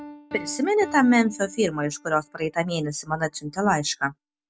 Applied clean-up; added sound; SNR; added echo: none; Piano; 19 dB; none.